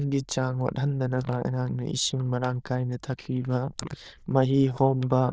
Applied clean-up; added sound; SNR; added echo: neural diffusion model UNIVERSE++.